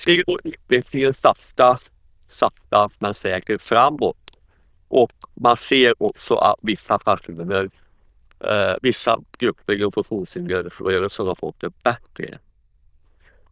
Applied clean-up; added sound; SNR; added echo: neural diffusion model UNIVERSE++.